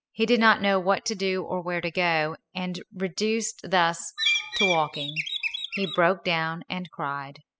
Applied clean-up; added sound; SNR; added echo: classical method spectral subtraction.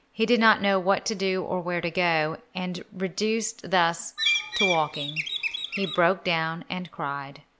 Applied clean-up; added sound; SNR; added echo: none; Bird; 2 dB; none.